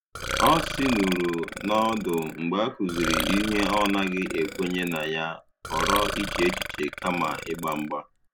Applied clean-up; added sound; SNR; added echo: none; Burping, eructation; 6 dB; none.